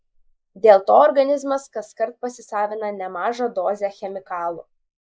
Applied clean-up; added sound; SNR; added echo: neural mask model Resemble Enhance denoiser.